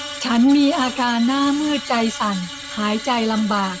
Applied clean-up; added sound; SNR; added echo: none; Screech; 13 dB; none.